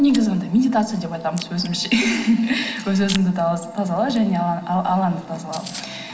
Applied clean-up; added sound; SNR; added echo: none; Chewing, mastication; 19 dB; reverberation time 1.0 s.